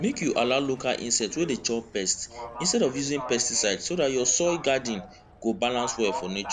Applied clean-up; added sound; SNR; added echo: none; Livestock, farm animals, working animals; 13 dB; none.